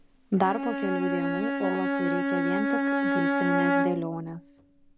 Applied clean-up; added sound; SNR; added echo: none; Bowed string instrument; -3 dB; none.